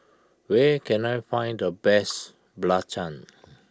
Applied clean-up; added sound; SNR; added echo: none; none; none; none.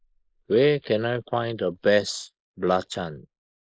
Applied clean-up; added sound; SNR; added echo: neural mask model Resemble Enhance denoiser.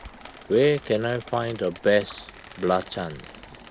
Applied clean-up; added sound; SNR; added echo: none; Stream + Squeak; 18 dB; none.